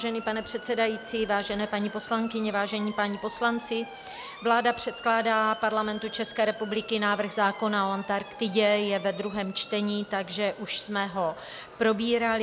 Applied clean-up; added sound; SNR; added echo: none; Motor vehicle (road) / Siren; 17 dB; none.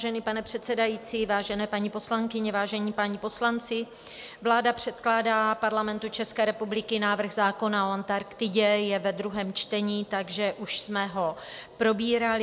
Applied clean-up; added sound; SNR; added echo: none; none; none; none.